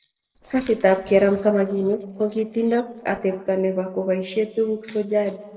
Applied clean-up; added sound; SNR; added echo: neural separator model SepFormer DNS4.